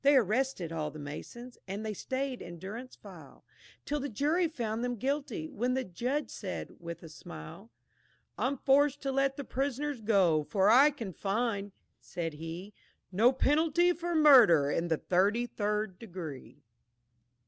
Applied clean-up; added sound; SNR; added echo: none; none; none; none.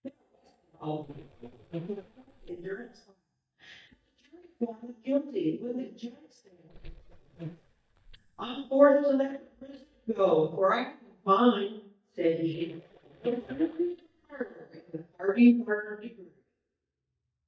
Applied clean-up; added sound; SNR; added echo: neural mask model DeepFilterNet 3.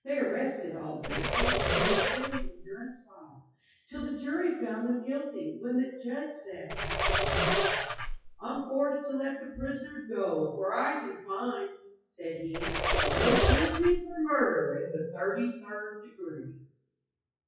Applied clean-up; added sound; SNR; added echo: classical method WPE with log-MMSE.